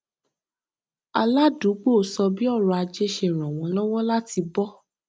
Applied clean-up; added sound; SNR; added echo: none; none; none; none.